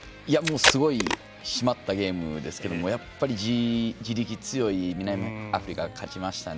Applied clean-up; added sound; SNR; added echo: none; Packing tape, duct tape; -1 dB; none.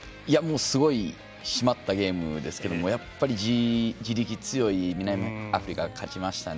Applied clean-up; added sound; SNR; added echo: none; none; none; none.